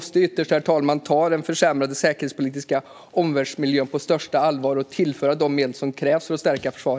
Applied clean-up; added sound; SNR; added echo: none; none; none; none.